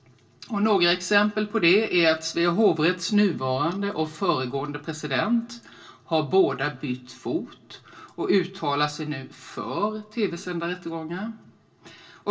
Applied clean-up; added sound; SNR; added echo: none; none; none; reverberation time 0.2 s.